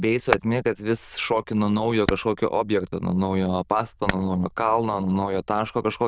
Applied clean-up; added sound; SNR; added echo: neural diffusion model UNIVERSE++.